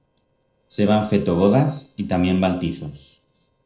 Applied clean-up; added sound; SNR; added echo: neural separator model SepFormer DNS4.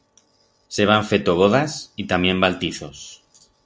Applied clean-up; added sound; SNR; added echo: none; none; none; none.